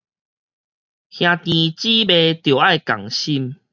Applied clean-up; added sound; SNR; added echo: none; none; none; none.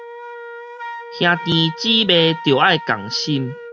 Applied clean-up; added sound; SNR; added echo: none; Wind instrument, woodwind instrument; 14 dB; none.